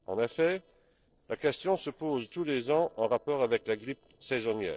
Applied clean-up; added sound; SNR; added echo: neural separator model SepFormer DNS4.